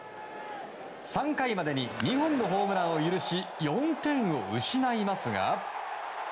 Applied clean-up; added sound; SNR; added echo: none; none; none; none.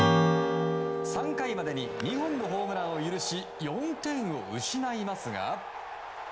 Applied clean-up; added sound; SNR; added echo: none; Strum; -1 dB; none.